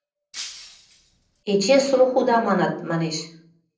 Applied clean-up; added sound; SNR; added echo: neural separator model SepFormer DNS4.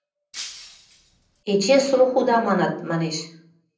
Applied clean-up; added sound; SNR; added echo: none; Shatter; 17 dB; reverberation time 0.6 s.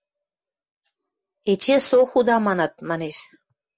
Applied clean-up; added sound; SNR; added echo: none; none; none; none.